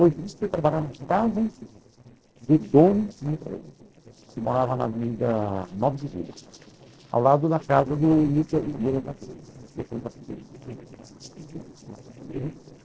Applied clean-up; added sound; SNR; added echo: neural separator model SepFormer DNS4.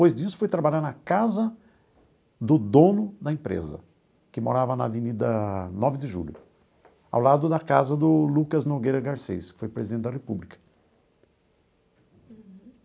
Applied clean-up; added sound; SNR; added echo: none; none; none; none.